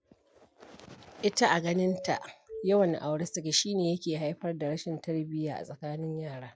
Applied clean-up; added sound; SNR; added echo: classical method log-MMSE.